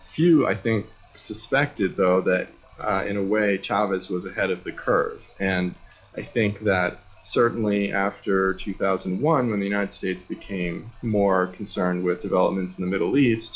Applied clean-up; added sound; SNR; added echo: classical method log-MMSE.